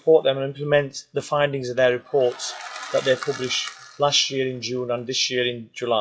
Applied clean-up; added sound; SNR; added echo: classical method WPE with log-MMSE.